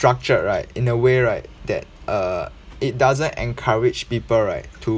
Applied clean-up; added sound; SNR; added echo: none; none; none; none.